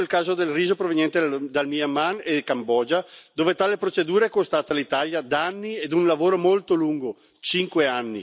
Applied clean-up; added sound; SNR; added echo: none; none; none; none.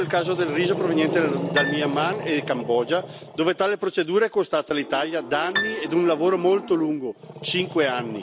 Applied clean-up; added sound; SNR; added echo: none; Piano + Growling; 8 dB; none.